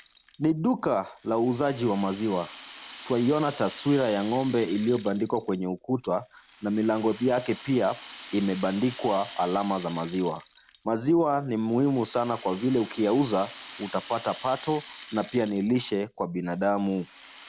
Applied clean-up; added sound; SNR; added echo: none; Rattle (instrument); 19 dB; none.